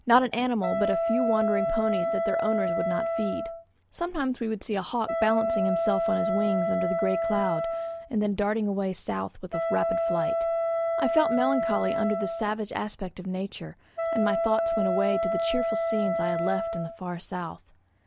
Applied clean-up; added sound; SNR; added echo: none; Wind instrument, woodwind instrument; 0 dB; none.